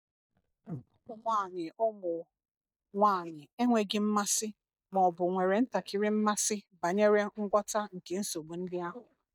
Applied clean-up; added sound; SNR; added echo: neural mask model DeepFilterNet 3.